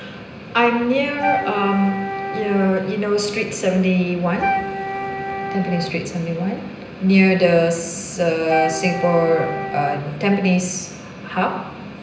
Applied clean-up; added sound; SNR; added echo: none; Wind instrument, woodwind instrument; 6 dB; reverberation time 0.9 s.